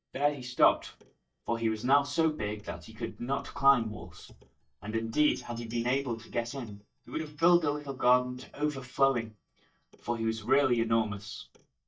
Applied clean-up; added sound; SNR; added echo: neural mask model DeepFilterNet 3.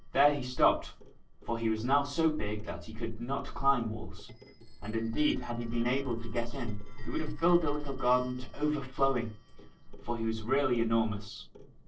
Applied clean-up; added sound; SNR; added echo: neural separator model SepFormer DNS4.